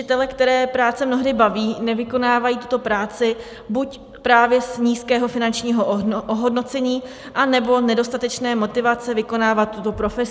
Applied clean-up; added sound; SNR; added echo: none; none; none; none.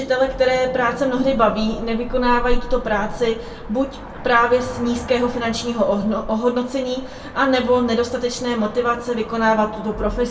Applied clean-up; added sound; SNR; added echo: none; Cricket / Motor vehicle (road); 10 dB; reverberation time 0.2 s.